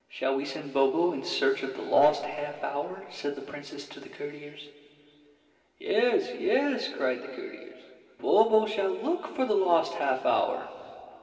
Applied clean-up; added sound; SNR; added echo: none; none; none; reverberation time 2.5 s.